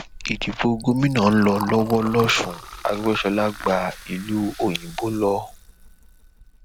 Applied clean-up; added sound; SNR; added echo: none; Liquid; 14 dB; none.